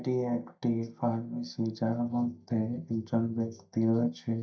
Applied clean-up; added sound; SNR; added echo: neural mask model DeepFilterNet 3.